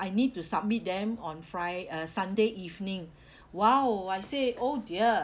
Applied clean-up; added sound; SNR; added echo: none; none; none; none.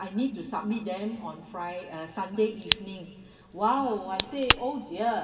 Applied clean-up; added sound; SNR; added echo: none; Crack; 1 dB; reverberation time 2.4 s.